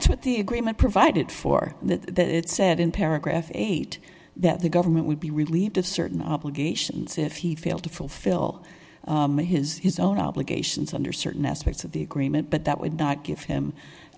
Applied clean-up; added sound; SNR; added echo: none; none; none; none.